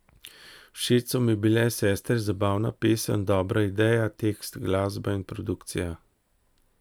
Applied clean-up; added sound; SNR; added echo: none; none; none; none.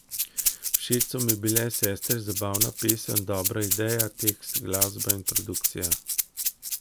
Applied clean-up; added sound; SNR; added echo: none; Rattle (instrument); -4 dB; none.